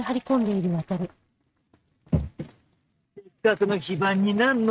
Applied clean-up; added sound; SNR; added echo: neural mask model RNNoise.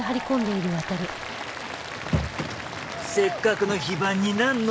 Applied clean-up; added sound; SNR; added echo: none; Applause; 9 dB; none.